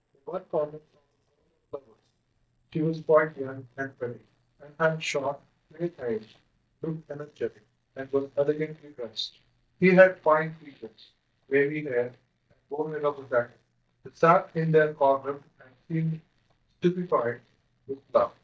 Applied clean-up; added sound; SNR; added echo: neural mask model DeepFilterNet 3.